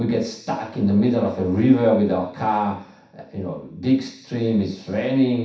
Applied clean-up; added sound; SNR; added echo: none; none; none; reverberation time 0.7 s.